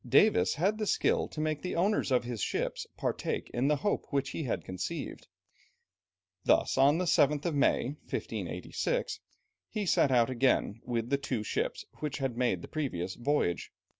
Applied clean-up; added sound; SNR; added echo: none; none; none; none.